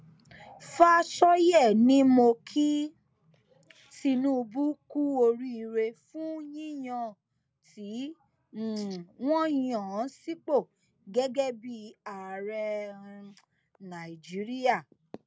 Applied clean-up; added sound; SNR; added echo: none; none; none; none.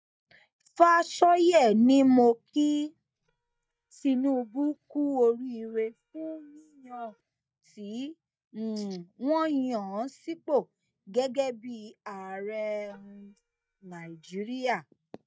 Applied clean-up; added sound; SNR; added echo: neural mask model DeepFilterNet 3.